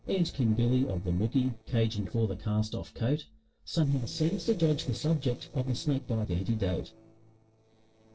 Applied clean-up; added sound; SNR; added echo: neural separator model SepFormer DNS4.